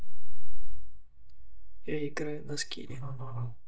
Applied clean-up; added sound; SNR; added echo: neural mask model DeepFilterNet 3.